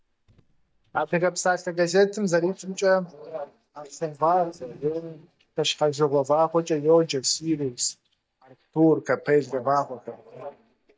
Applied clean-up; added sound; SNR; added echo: neural mask model DeepFilterNet 3.